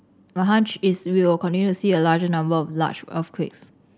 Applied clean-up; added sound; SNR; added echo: none; none; none; none.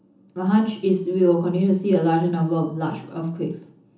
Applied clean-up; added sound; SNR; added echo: none; none; none; reverberation time 0.7 s.